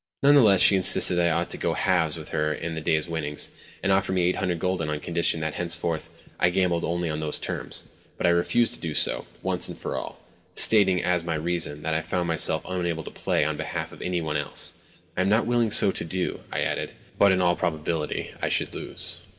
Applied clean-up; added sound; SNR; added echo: none; none; none; reverberation time 1.9 s.